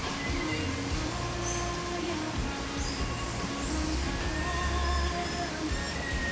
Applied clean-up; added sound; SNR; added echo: none; Water; 3 dB; reverberation time 2.5 s.